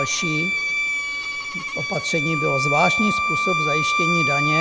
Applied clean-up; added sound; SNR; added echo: none; Bowed string instrument; -3 dB; none.